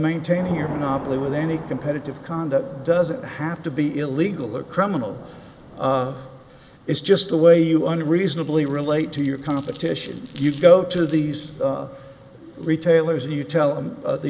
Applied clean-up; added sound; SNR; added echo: none; Glass + Thunder / Rain; 18 dB; none.